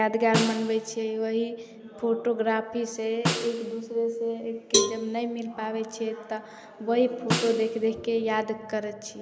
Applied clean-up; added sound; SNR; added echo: none; Cowbell + Snare drum; 5 dB; none.